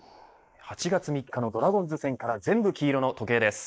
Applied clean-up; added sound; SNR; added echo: neural mask model Resemble Enhance denoiser.